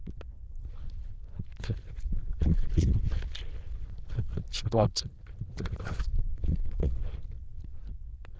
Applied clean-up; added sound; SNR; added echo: neural diffusion model UNIVERSE++.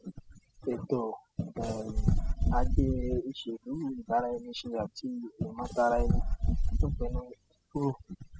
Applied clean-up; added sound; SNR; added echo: classical method spectral subtraction.